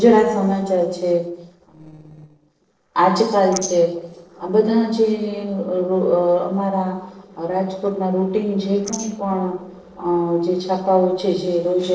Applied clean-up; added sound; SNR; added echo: neural separator model SepFormer DNS4.